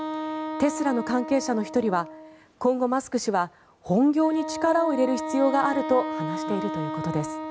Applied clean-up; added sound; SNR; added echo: none; Wind instrument, woodwind instrument; 8 dB; none.